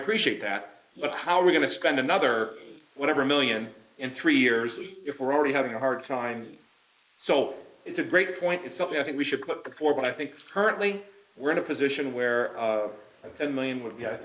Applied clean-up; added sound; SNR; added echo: neural mask model Resemble Enhance denoiser.